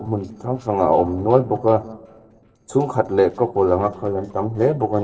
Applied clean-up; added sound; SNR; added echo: neural separator model SepFormer DNS4.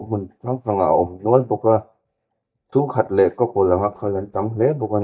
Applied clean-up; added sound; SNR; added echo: neural mask model DeepFilterNet 3.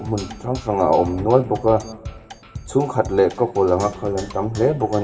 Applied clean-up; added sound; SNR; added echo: none; Percussion; 16 dB; reverberation time 2.4 s.